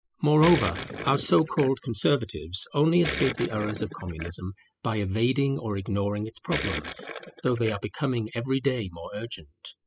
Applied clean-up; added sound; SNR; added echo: classical method spectral subtraction.